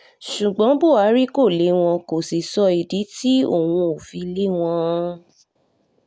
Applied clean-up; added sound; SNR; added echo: none; none; none; none.